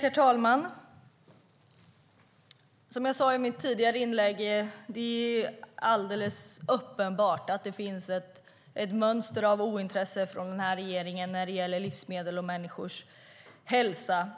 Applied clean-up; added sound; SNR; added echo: none; none; none; none.